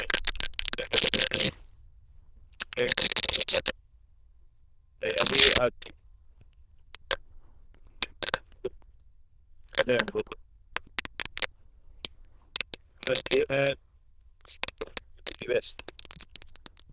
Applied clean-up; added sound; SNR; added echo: neural diffusion model UNIVERSE++.